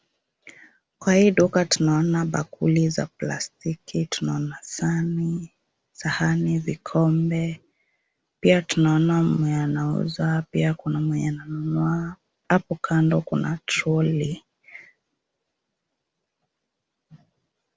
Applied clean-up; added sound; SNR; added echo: none; none; none; none.